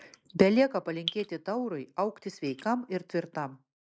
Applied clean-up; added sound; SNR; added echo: neural mask model Resemble Enhance denoiser.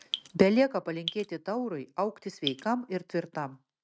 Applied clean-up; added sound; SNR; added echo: neural mask model RNNoise.